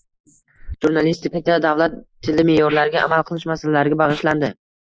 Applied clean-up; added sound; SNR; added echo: neural mask model Resemble Enhance denoiser.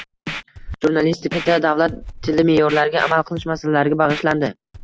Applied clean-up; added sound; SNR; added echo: none; Scratching (performance technique); 14 dB; none.